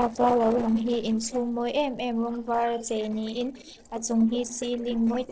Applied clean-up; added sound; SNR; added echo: neural separator model SepFormer DNS4.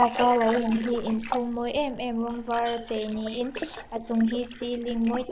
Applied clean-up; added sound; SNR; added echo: neural mask model Resemble Enhance denoiser.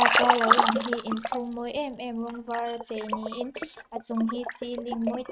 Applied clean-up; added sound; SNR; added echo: neural mask model RNNoise.